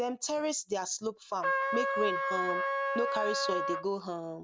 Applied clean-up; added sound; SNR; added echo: none; Trumpet; -2 dB; none.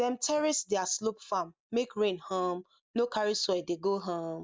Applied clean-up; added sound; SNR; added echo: none; none; none; none.